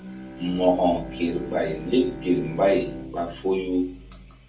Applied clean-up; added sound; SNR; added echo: none; Bowed string instrument; 14 dB; reverberation time 0.2 s.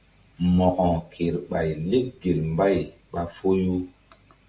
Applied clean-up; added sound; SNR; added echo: none; none; none; none.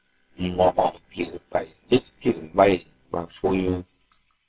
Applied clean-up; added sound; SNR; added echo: neural separator model SepFormer WHAMR!.